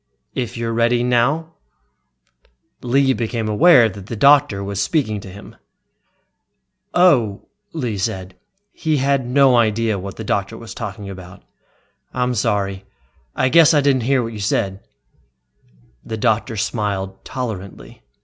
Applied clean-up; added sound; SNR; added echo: none; none; none; none.